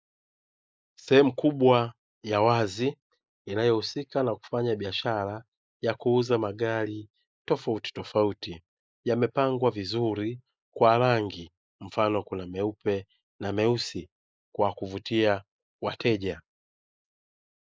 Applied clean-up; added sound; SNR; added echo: neural mask model Resemble Enhance denoiser.